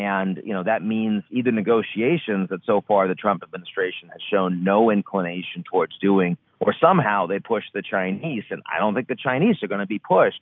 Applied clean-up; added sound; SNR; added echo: none; none; none; none.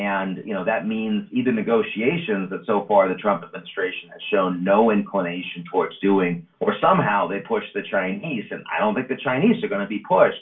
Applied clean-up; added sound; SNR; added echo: none; none; none; reverberation time 0.2 s.